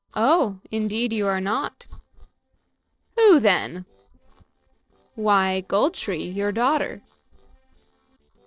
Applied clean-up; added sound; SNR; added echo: neural separator model SepFormer DNS4.